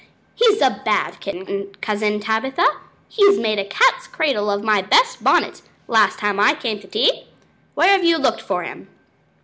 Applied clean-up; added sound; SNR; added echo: none; none; none; none.